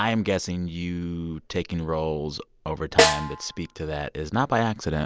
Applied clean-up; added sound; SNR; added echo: none; Snare drum; -1 dB; none.